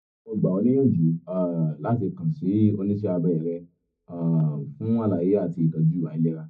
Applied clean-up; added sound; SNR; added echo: none; none; none; reverberation time 0.4 s.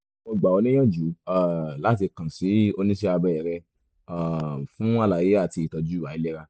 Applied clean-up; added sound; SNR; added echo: none; none; none; none.